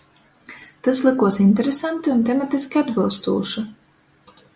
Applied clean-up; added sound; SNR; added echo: none; none; none; none.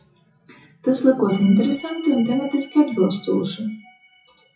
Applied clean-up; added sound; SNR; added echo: classical method WPE with log-MMSE.